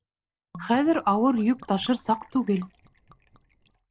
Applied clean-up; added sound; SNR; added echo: neural separator model SepFormer DNS4.